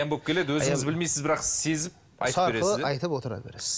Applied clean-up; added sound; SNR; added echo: none; none; none; none.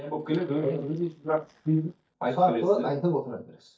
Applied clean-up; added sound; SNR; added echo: neural mask model DeepFilterNet 3.